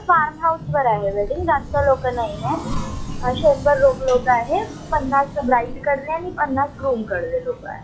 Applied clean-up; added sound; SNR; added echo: classical method log-MMSE.